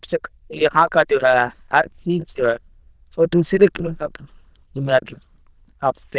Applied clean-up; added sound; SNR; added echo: neural diffusion model UNIVERSE++.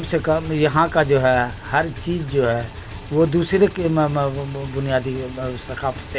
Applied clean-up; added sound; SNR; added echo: none; Motorcycle / Engine; 16 dB; none.